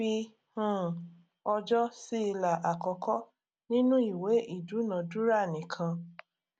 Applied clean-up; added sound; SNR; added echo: none; none; none; none.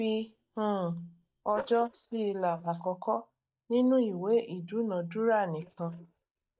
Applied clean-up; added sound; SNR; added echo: neural mask model DeepFilterNet 3.